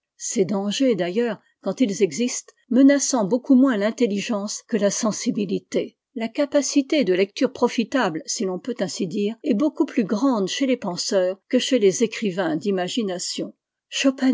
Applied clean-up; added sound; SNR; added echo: none; none; none; none.